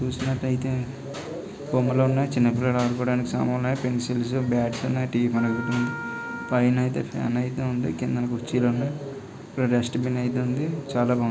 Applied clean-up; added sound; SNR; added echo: none; Wind instrument, woodwind instrument; 12 dB; none.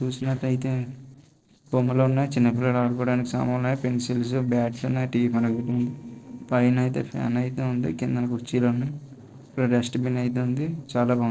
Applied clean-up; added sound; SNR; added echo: neural separator model SepFormer DNS4.